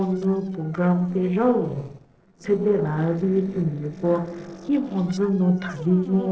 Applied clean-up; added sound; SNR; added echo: neural separator model SepFormer DNS4.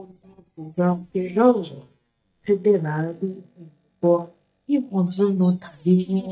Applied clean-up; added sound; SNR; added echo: neural mask model DeepFilterNet 3.